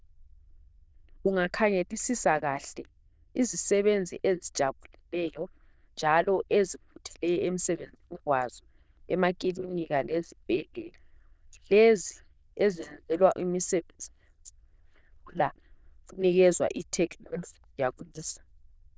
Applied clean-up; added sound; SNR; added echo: neural diffusion model UNIVERSE++.